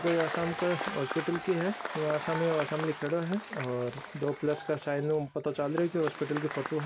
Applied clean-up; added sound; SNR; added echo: none; Applause / Crowd / Cheering; 8 dB; none.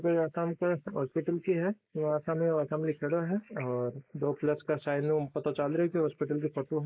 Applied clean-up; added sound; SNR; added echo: neural mask model Resemble Enhance denoiser.